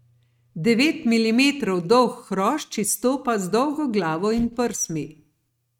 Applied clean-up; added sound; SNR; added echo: neural mask model RNNoise.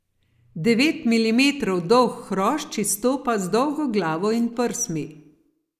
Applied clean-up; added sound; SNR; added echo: neural mask model Resemble Enhance denoiser.